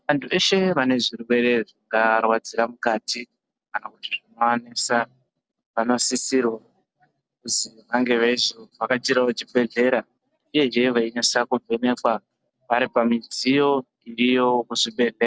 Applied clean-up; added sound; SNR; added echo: none; none; none; none.